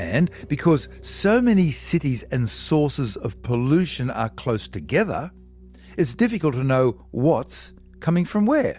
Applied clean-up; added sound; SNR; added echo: none; none; none; none.